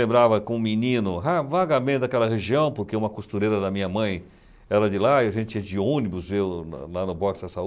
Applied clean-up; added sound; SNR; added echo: none; none; none; none.